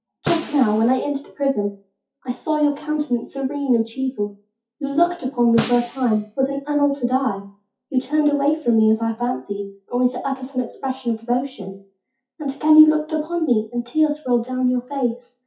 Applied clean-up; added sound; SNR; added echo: classical method WPE with log-MMSE.